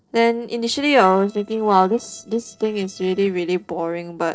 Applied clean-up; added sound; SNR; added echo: neural separator model SepFormer DNS4.